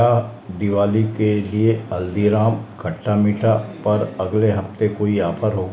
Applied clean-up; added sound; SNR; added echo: none; none; none; none.